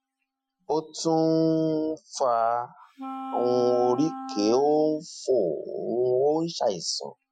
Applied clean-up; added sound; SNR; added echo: classical method Wiener filter.